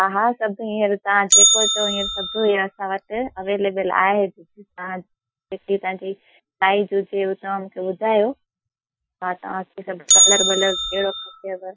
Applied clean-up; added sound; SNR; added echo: classical method Wiener filter.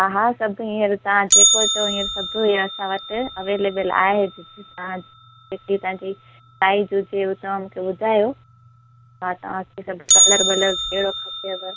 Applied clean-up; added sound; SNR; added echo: none; Bell; 0 dB; none.